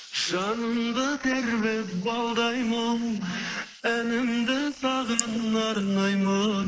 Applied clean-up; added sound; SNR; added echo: neural mask model Resemble Enhance denoiser.